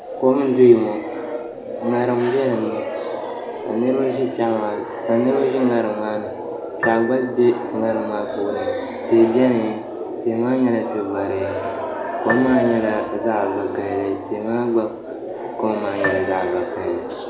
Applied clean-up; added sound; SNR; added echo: none; Piano; 11 dB; none.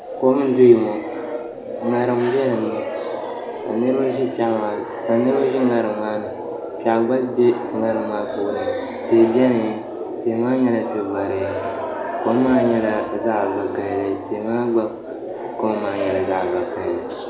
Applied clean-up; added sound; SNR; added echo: none; none; none; none.